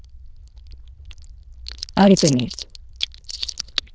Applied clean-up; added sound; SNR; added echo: neural diffusion model UNIVERSE++.